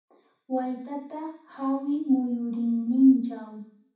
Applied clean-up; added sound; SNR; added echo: none; none; none; reverberation time 0.6 s.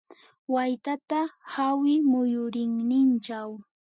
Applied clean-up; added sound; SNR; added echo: none; none; none; none.